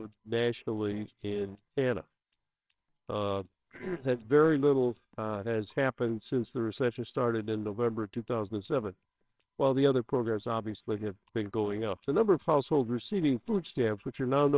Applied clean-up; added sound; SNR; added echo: neural separator model SepFormer WHAMR!.